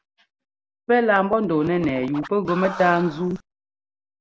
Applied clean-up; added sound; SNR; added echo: none; Scratching (performance technique); 14 dB; none.